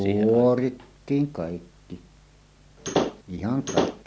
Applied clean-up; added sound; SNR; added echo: none; Slam / Wood; 0 dB; none.